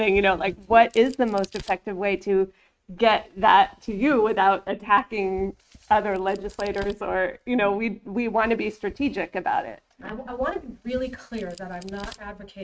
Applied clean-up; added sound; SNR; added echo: neural mask model RNNoise.